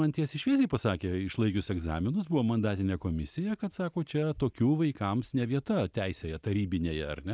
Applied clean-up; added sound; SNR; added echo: none; none; none; none.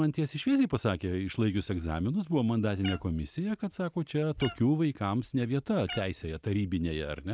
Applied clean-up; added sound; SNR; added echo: none; Meow; 15 dB; none.